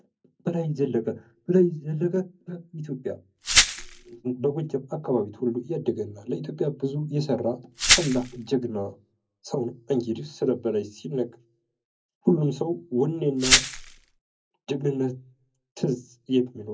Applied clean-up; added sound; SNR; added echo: none; Glass; -4 dB; reverberation time 0.3 s.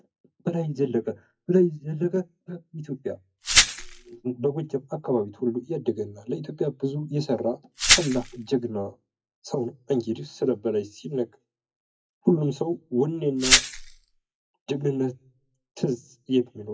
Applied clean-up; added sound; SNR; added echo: classical method WPE with log-MMSE.